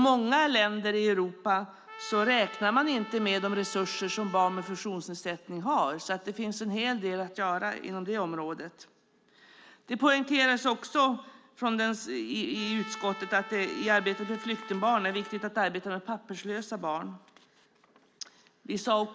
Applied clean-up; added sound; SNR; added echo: none; Trumpet; 15 dB; none.